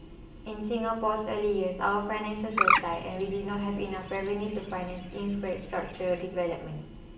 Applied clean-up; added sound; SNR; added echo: none; Bird; 1 dB; reverberation time 0.7 s.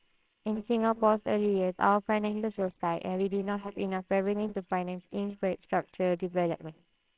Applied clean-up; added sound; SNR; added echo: neural separator model SepFormer WHAMR!.